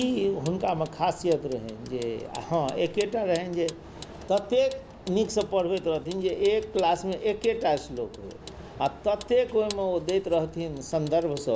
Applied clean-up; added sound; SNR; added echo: none; Vehicle; 19 dB; none.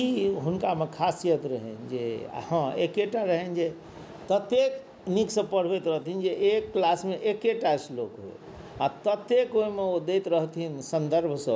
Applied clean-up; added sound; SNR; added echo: none; none; none; none.